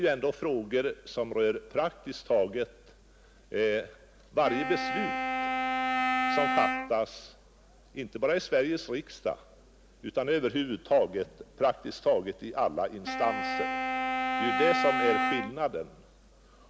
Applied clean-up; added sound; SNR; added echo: none; Wind instrument, woodwind instrument; 0 dB; none.